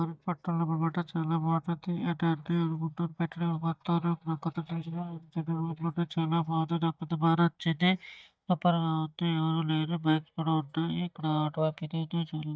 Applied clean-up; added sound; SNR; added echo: neural mask model DeepFilterNet 3.